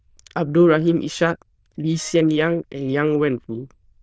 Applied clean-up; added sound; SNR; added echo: neural diffusion model UNIVERSE++.